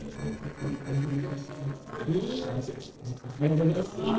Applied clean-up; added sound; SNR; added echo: neural separator model SepFormer DNS4.